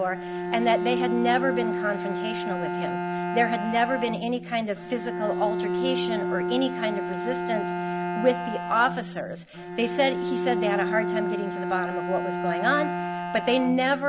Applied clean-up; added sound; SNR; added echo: none; Bowed string instrument; 2 dB; none.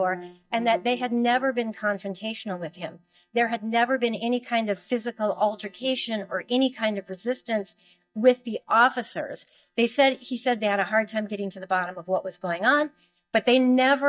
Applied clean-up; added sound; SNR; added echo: neural mask model DeepFilterNet 3.